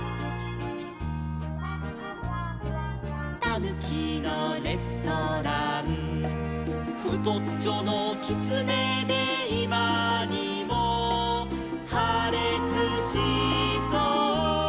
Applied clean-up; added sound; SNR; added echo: none; none; none; none.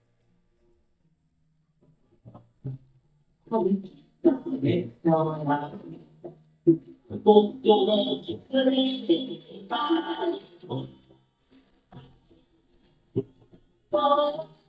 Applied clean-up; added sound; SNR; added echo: neural mask model DeepFilterNet 3.